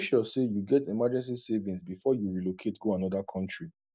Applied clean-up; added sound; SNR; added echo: none; none; none; none.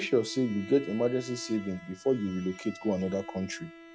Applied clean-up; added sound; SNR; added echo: none; Bowed string instrument; 16 dB; none.